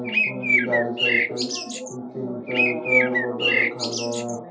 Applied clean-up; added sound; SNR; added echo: none; Bird; -4 dB; reverberation time 0.8 s.